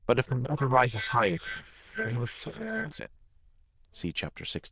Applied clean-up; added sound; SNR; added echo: neural diffusion model UNIVERSE++.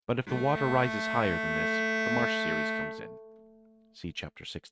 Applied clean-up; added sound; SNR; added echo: neural mask model RNNoise.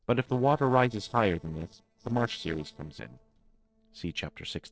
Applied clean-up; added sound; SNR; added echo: neural separator model SepFormer DNS4.